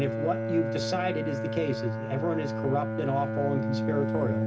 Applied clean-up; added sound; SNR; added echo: none; Bowed string instrument; 0 dB; reverberation time 0.4 s.